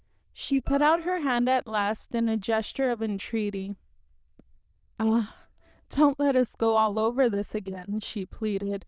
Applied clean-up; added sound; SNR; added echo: neural diffusion model UNIVERSE++.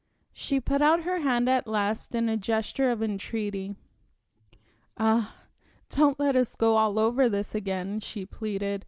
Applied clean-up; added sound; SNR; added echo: neural mask model Resemble Enhance denoiser.